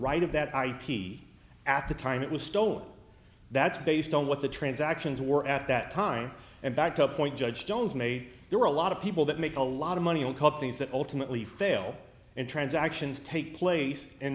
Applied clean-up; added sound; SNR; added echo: none; none; none; none.